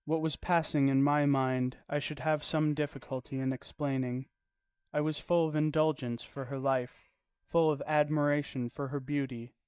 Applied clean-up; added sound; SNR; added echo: neural mask model DeepFilterNet 3.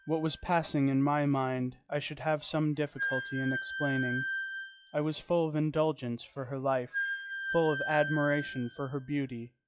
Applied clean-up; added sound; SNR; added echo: classical method log-MMSE.